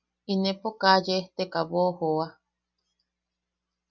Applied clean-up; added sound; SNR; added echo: none; none; none; none.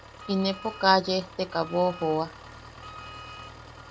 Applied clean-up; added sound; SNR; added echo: none; Engine + Wind instrument, woodwind instrument; 15 dB; none.